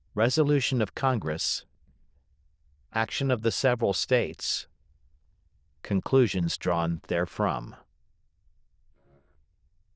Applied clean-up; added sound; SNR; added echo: neural diffusion model UNIVERSE++.